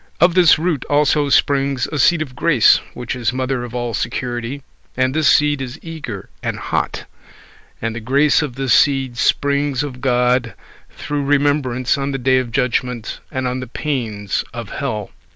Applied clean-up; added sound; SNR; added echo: none; none; none; none.